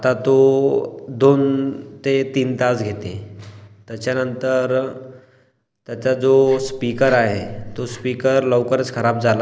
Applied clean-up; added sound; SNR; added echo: none; Breathing; 16 dB; none.